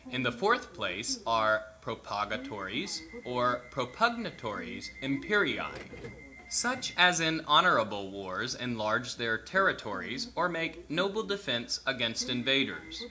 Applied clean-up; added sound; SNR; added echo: none; Subway, metro, underground / Alarm; 16 dB; reverberation time 0.4 s.